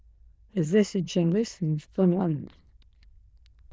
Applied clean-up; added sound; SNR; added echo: neural diffusion model UNIVERSE++.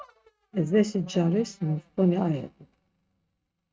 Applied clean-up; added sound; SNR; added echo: neural mask model RNNoise.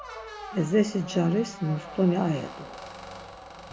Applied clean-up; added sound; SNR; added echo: none; Squeak; 13 dB; none.